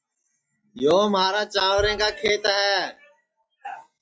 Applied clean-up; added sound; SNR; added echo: classical method log-MMSE.